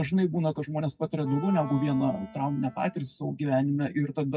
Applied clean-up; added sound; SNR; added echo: classical method WPE with log-MMSE.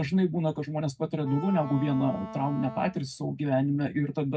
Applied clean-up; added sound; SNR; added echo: none; Wind instrument, woodwind instrument; 14 dB; reverberation time 0.4 s.